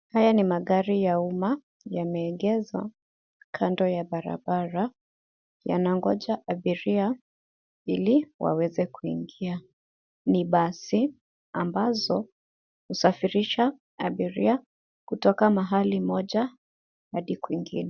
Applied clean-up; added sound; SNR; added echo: none; none; none; none.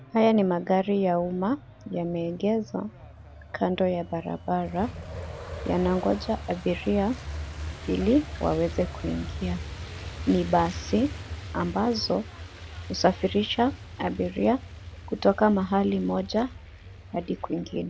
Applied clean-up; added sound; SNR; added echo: none; Truck; 12 dB; none.